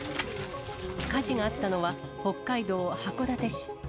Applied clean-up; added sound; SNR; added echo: none; Wind instrument, woodwind instrument; 17 dB; none.